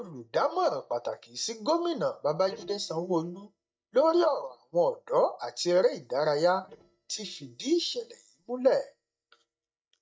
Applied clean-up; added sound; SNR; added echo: neural mask model DeepFilterNet 3.